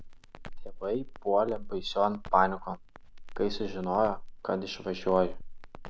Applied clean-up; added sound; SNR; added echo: none; Crackle; 9 dB; none.